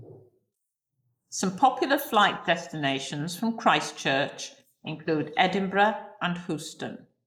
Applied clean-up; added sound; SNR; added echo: neural mask model Resemble Enhance denoiser.